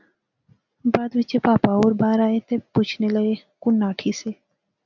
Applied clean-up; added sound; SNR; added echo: none; none; none; none.